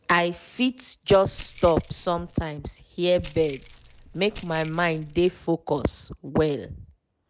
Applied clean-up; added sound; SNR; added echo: none; Keys jangling; 12 dB; none.